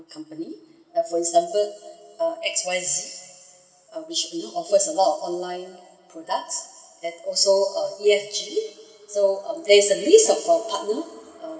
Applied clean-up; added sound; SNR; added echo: none; none; none; reverberation time 2.1 s.